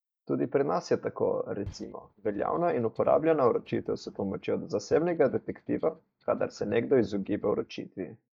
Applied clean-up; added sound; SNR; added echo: neural mask model DeepFilterNet 3.